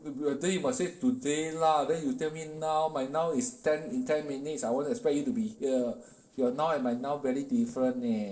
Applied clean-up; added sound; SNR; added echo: neural separator model SepFormer DNS4.